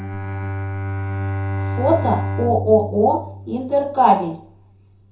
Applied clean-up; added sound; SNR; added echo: none; Bowed string instrument; 5 dB; reverberation time 0.6 s.